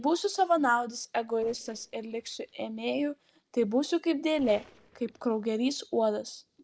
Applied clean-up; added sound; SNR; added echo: neural separator model SepFormer DNS4.